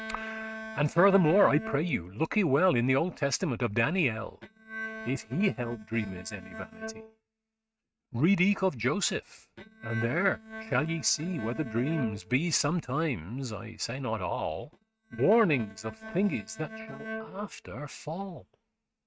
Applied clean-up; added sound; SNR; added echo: neural mask model RNNoise.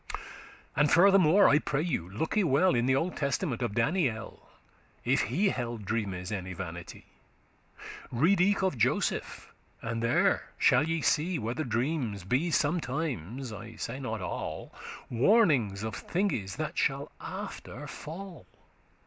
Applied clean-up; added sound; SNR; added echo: none; none; none; none.